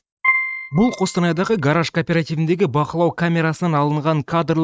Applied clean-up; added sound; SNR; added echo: neural mask model RNNoise.